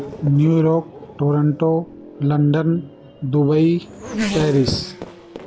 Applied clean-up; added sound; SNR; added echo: none; Race car, auto racing / Accelerating, revving, vroom; 13 dB; none.